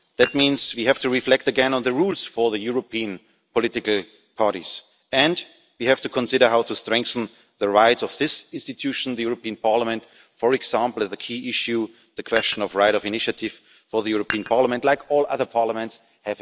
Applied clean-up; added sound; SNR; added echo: none; Dishes, pots, and pans; 12 dB; none.